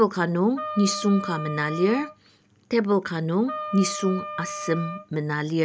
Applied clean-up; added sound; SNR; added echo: none; Wind instrument, woodwind instrument; 10 dB; none.